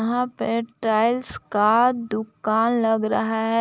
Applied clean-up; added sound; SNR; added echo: none; none; none; none.